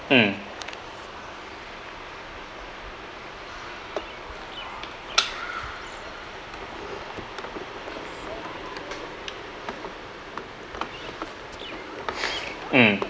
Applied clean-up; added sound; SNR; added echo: none; Bird vocalization, bird call, bird song; 16 dB; none.